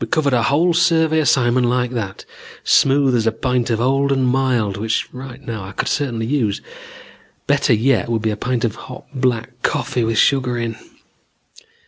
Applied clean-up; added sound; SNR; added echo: none; none; none; none.